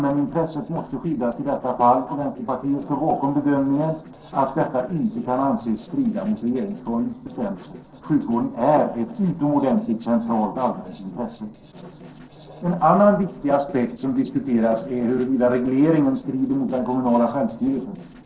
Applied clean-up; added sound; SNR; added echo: neural separator model SepFormer DNS4.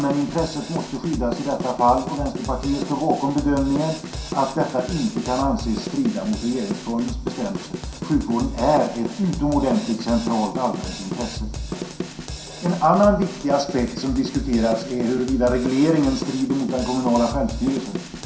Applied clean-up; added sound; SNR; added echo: none; Drum kit; 9 dB; reverberation time 0.5 s.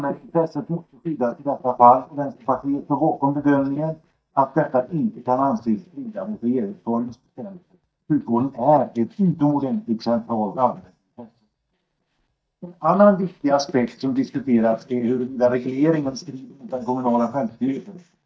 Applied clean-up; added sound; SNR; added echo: neural mask model DeepFilterNet 3.